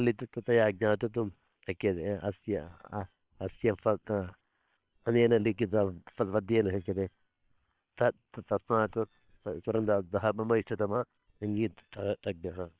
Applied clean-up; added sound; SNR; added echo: neural separator model SepFormer WHAM!.